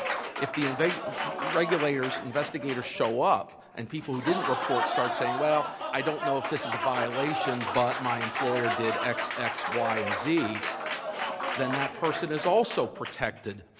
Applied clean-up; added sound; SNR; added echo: none; Applause; 3 dB; none.